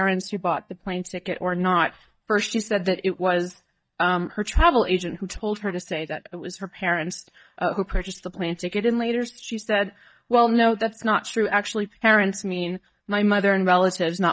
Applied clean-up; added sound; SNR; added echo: neural mask model DeepFilterNet 3.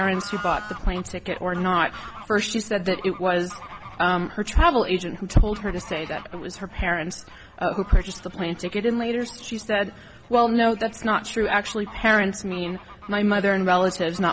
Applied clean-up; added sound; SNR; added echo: none; Bird / Fowl; 18 dB; none.